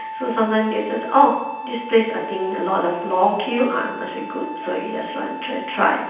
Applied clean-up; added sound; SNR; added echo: none; Wind instrument, woodwind instrument; 11 dB; reverberation time 0.9 s.